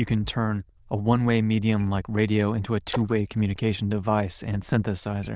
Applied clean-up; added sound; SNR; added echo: neural diffusion model UNIVERSE++.